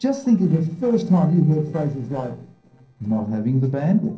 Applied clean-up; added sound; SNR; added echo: neural separator model SepFormer DNS4.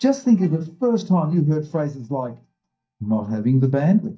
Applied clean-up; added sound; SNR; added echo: neural mask model DeepFilterNet 3.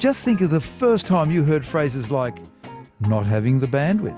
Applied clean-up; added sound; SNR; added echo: none; none; none; none.